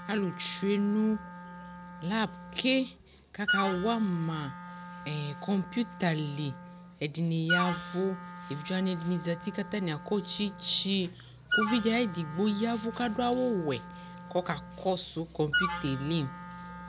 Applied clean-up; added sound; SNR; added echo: none; Wind instrument, woodwind instrument; 7 dB; none.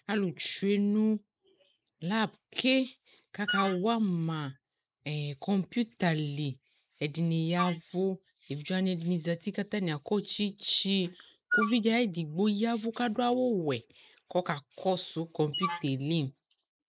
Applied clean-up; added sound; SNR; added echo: neural mask model Resemble Enhance denoiser.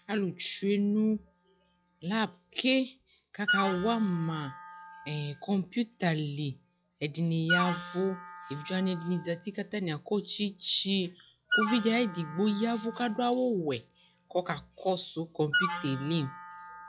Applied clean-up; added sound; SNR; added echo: classical method log-MMSE.